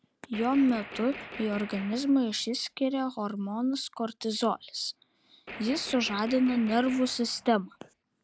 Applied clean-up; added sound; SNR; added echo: none; Gunshot, gunfire; 14 dB; none.